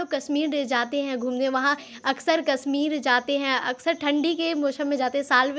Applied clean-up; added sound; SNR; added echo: none; none; none; none.